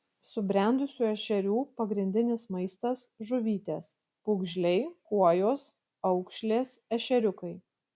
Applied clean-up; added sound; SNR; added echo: none; none; none; none.